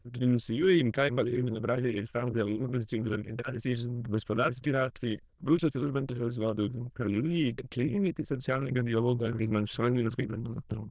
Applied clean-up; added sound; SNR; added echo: neural diffusion model UNIVERSE++.